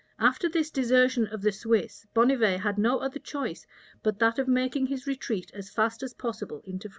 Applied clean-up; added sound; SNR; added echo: none; none; none; none.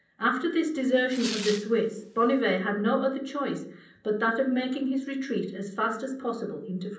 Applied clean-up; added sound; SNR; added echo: none; Tearing; 12 dB; reverberation time 0.6 s.